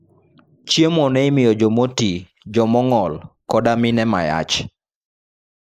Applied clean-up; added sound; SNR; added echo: neural mask model Resemble Enhance denoiser.